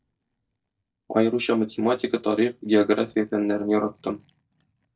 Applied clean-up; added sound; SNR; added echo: neural mask model DeepFilterNet 3.